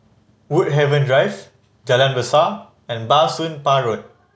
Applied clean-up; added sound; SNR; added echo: none; none; none; none.